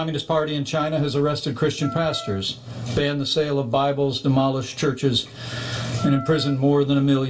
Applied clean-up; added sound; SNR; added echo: none; Wind instrument, woodwind instrument; 15 dB; reverberation time 0.2 s.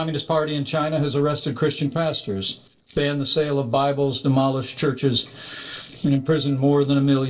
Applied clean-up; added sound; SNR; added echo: neural separator model SepFormer DNS4.